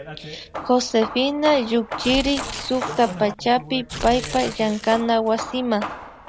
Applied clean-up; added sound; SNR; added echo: none; Hammer / Wood + Tearing; 10 dB; none.